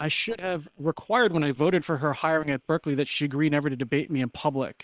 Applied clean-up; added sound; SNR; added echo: neural separator model SepFormer WHAM!.